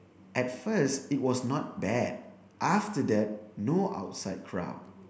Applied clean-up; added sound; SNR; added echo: none; none; none; none.